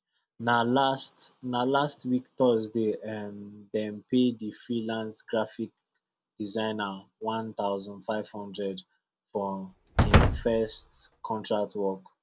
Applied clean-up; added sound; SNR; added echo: none; Slam; -4 dB; none.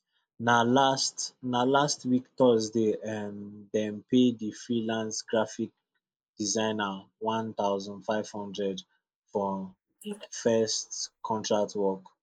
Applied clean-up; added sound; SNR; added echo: neural mask model Resemble Enhance denoiser.